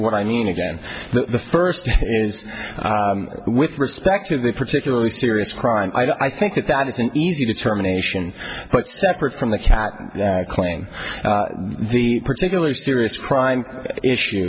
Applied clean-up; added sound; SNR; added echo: none; none; none; none.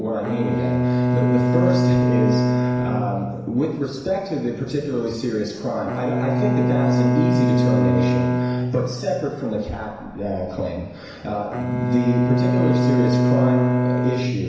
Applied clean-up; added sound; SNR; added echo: none; Bowed string instrument; -4 dB; reverberation time 1.0 s.